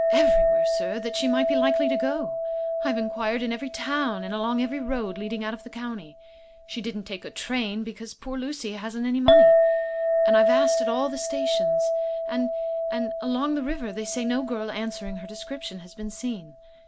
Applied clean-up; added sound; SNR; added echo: none; Chink, clink; -4 dB; none.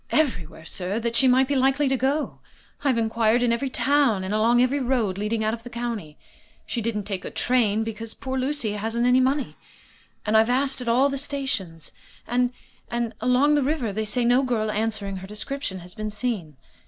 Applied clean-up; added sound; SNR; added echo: neural mask model Resemble Enhance denoiser.